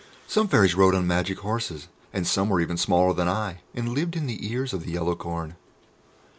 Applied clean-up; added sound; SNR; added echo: none; none; none; none.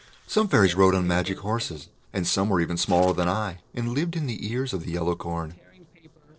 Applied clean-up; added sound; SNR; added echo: neural separator model SepFormer DNS4.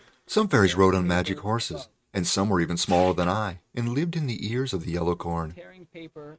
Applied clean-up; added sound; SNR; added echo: neural mask model RNNoise.